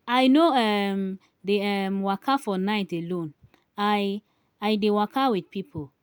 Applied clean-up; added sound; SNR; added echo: none; none; none; none.